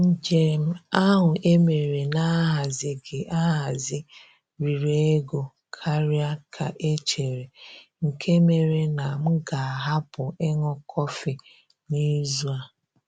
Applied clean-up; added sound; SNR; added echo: none; none; none; none.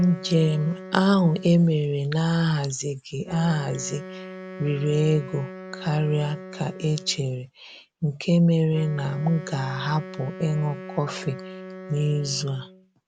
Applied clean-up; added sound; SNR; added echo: none; Wind instrument, woodwind instrument; 15 dB; none.